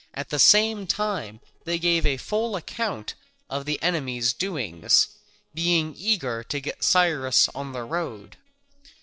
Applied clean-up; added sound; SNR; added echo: neural separator model SepFormer DNS4.